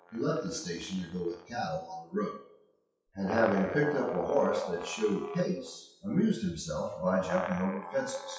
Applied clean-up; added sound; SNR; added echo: classical method WPE with log-MMSE.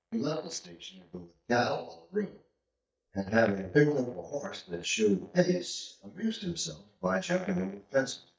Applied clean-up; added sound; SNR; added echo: neural mask model DeepFilterNet 3.